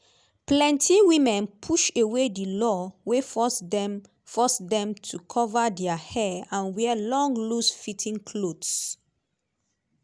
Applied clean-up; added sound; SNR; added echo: none; none; none; none.